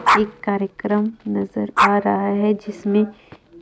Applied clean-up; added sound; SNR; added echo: none; Dog; 3 dB; none.